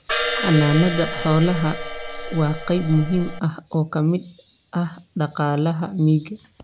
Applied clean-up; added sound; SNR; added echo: none; Crash cymbal; 5 dB; none.